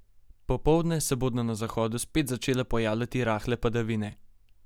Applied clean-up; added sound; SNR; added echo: none; none; none; none.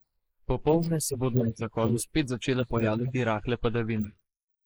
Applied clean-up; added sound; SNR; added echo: neural mask model Resemble Enhance denoiser.